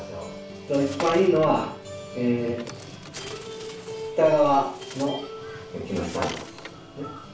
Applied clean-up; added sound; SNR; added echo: none; Bird; 16 dB; reverberation time 0.4 s.